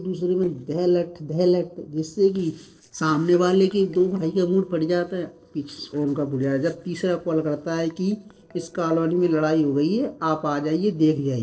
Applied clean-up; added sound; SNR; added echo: neural separator model SepFormer DNS4.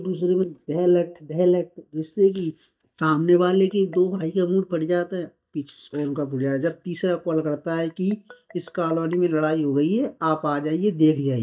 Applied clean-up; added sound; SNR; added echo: neural mask model DeepFilterNet 3.